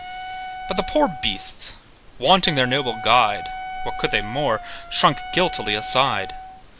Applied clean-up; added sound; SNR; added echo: none; Wind instrument, woodwind instrument; 12 dB; none.